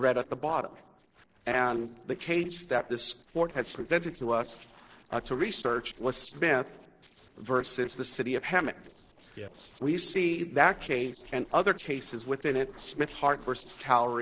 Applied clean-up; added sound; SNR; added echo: neural separator model SepFormer DNS4.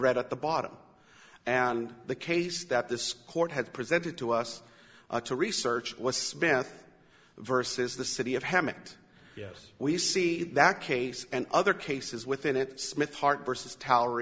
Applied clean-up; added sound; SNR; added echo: none; none; none; none.